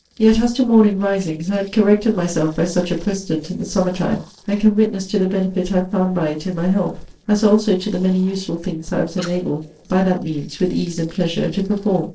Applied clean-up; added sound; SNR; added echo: neural separator model SepFormer DNS4.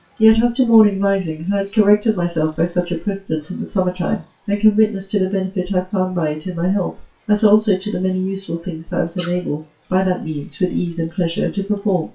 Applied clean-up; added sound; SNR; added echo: classical method WPE with log-MMSE.